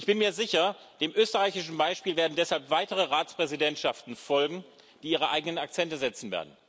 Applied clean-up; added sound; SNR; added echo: none; none; none; none.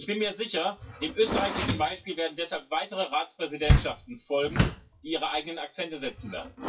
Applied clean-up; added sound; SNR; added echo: classical method WPE with log-MMSE.